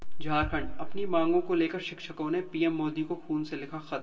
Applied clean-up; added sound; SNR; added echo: none; Bass drum; 16 dB; reverberation time 1.2 s.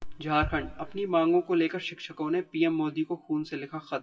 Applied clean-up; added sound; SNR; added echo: classical method WPE with log-MMSE.